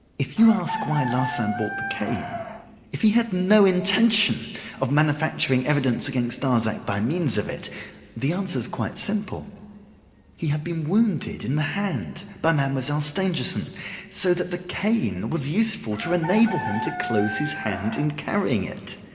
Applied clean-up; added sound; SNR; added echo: none; Chicken, rooster; 13 dB; reverberation time 2.5 s.